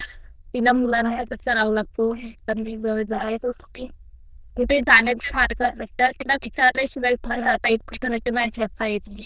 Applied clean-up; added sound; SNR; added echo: neural diffusion model UNIVERSE++.